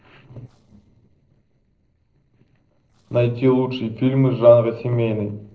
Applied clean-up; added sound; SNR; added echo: neural separator model SepFormer DNS4.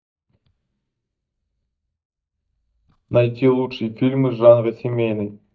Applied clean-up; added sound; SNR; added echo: neural mask model DeepFilterNet 3.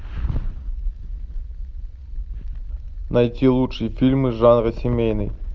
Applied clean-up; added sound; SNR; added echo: none; none; none; none.